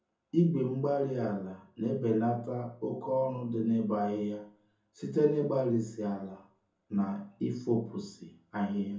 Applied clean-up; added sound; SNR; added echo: none; none; none; reverberation time 0.6 s.